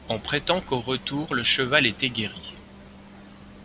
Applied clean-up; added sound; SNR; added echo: none; Bus; 20 dB; none.